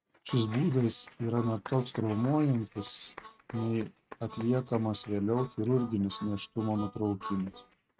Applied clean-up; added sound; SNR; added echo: neural mask model RNNoise.